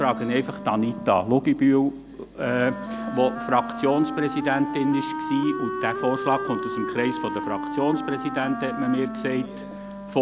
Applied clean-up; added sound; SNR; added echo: none; Wind instrument, woodwind instrument; 7 dB; none.